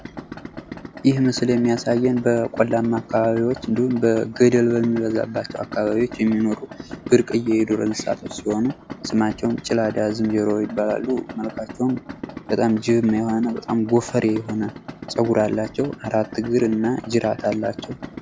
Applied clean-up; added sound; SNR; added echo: none; Idling; 14 dB; none.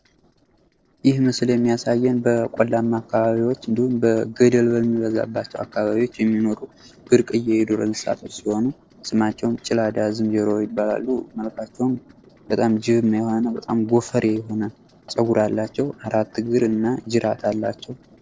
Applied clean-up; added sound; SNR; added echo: neural separator model SepFormer DNS4.